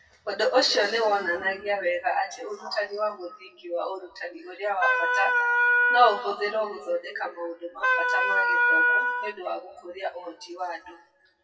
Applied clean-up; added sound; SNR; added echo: classical method WPE with log-MMSE.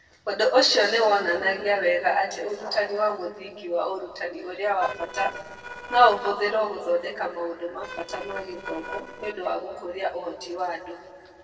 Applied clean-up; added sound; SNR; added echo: neural separator model SepFormer DNS4.